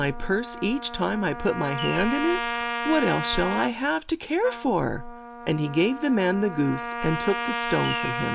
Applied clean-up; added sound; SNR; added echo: none; Trumpet + Fireworks; 6 dB; none.